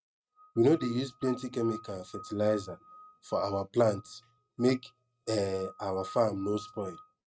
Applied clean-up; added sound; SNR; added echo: neural mask model RNNoise.